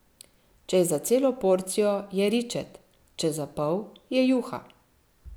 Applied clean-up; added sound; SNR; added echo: none; none; none; none.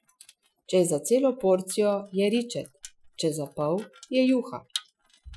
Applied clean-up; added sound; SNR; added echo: classical method Wiener filter.